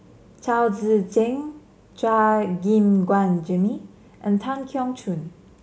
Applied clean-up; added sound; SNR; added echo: none; none; none; none.